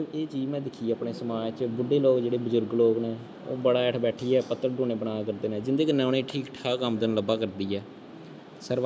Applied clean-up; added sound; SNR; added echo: none; none; none; none.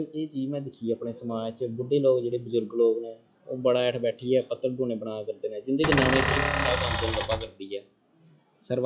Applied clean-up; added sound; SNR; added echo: classical method log-MMSE.